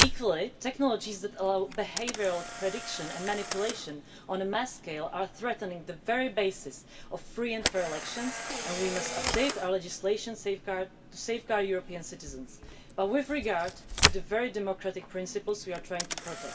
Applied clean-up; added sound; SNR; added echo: none; Camera; 3 dB; reverberation time 0.2 s.